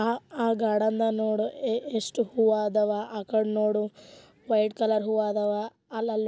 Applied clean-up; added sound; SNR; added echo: none; none; none; none.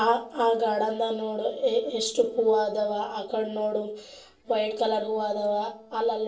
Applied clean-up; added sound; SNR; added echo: neural separator model SepFormer DNS4.